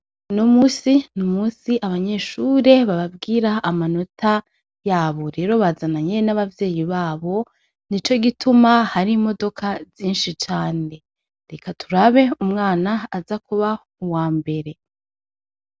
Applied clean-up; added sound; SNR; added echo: none; none; none; none.